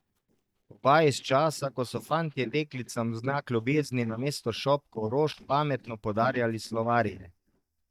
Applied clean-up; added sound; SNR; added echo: neural mask model DeepFilterNet 3.